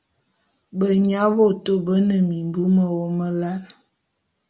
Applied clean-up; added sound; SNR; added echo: none; none; none; none.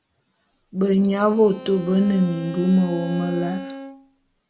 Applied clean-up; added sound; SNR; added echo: none; Bowed string instrument; 13 dB; none.